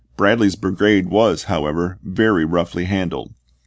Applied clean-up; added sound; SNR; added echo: none; none; none; none.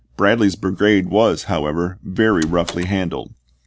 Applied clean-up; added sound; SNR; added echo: none; Door; 16 dB; none.